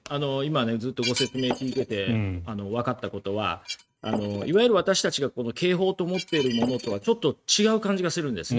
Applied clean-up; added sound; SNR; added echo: neural mask model RNNoise.